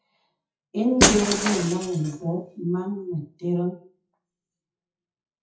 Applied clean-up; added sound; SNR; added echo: classical method WPE with log-MMSE.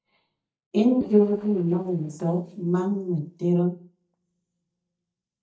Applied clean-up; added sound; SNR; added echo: neural mask model DeepFilterNet 3.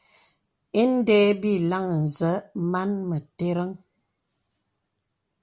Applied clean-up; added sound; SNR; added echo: none; none; none; none.